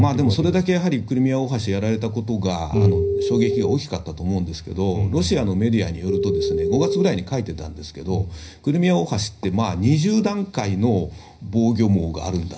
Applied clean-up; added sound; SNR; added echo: none; Telephone; 0 dB; reverberation time 0.5 s.